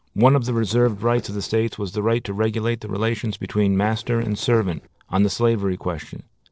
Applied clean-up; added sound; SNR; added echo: neural separator model SepFormer DNS4.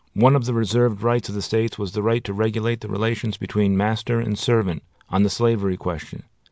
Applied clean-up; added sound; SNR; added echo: none; none; none; none.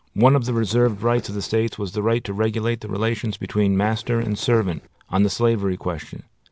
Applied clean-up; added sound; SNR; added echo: none; Run; 19 dB; none.